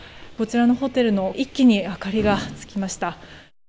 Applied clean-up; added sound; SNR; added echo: none; none; none; none.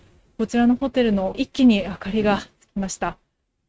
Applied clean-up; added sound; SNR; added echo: neural mask model RNNoise.